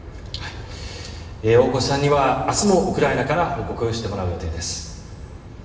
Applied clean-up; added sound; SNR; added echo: none; Aircraft; 14 dB; reverberation time 1.2 s.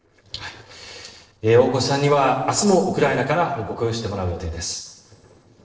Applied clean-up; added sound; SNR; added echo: neural separator model SepFormer DNS4.